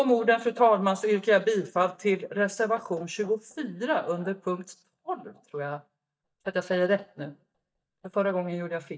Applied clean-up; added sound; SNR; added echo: neural mask model DeepFilterNet 3.